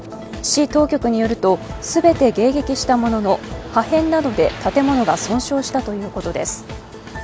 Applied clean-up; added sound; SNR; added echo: none; none; none; none.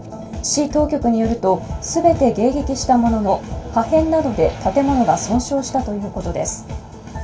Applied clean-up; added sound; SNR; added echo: none; none; none; reverberation time 0.2 s.